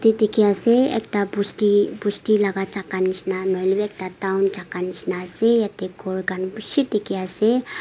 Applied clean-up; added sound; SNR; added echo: none; none; none; none.